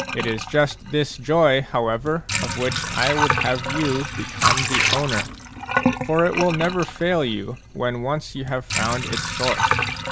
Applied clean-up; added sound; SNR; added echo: none; Sink (filling or washing) / Water; 2 dB; none.